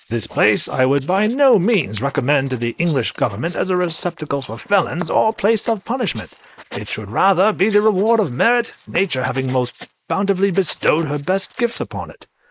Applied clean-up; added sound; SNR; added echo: neural mask model Resemble Enhance denoiser.